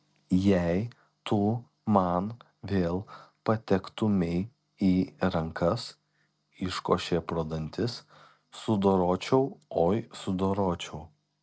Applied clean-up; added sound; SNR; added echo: none; none; none; none.